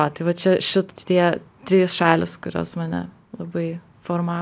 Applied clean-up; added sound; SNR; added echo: none; none; none; none.